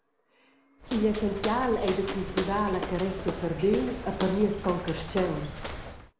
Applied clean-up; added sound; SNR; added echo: none; Walk, footsteps; 8 dB; none.